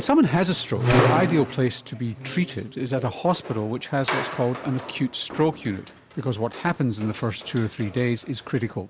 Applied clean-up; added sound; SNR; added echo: none; Squeak; 6 dB; none.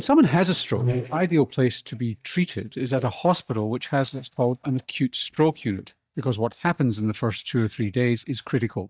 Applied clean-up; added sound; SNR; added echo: neural mask model DeepFilterNet 3.